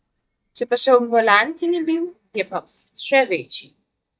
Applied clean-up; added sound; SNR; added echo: neural mask model DeepFilterNet 3.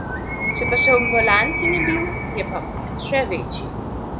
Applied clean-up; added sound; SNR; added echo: none; Animal; -1 dB; none.